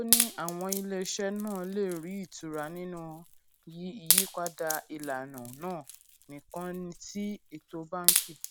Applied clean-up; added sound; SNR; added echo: none; Wood; -3 dB; none.